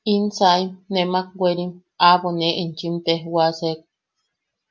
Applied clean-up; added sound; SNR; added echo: none; none; none; none.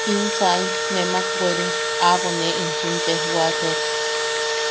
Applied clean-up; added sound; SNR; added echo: none; Engine / Drill; -1 dB; none.